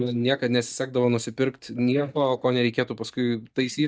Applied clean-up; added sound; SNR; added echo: neural mask model DeepFilterNet 3.